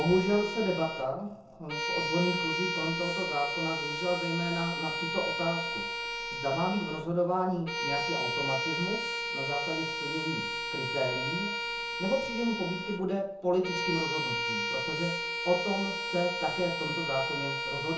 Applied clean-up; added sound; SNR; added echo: none; Bowed string instrument; 2 dB; reverberation time 0.5 s.